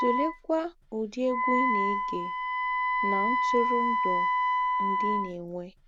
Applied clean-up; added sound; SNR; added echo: none; Wind instrument, woodwind instrument; -4 dB; none.